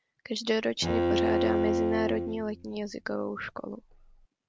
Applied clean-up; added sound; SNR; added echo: none; Bowed string instrument; -2 dB; none.